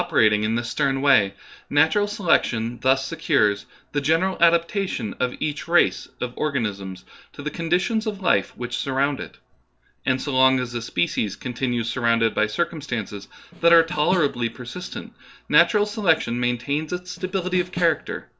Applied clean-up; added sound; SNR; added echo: neural separator model SepFormer DNS4.